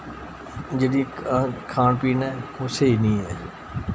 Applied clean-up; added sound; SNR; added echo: none; none; none; none.